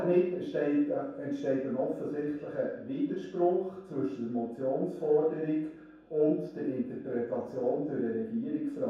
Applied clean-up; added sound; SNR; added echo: none; none; none; reverberation time 0.7 s.